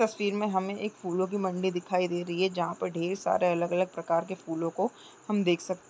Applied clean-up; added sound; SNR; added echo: none; none; none; none.